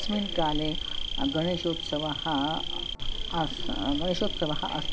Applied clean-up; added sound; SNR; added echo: none; Insect; 1 dB; reverberation time 2.2 s.